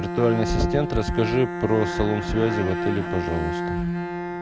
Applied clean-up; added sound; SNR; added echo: none; Bowed string instrument; 3 dB; none.